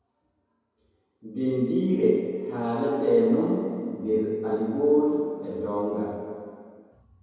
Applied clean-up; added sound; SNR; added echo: none; none; none; reverberation time 2.2 s.